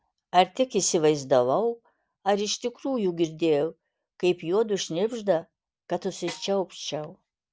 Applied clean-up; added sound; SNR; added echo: none; Snare drum; 18 dB; none.